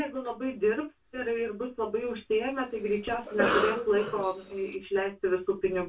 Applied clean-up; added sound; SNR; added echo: none; Cough; 3 dB; reverberation time 0.1 s.